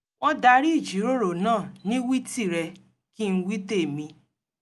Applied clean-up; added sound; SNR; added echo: none; none; none; none.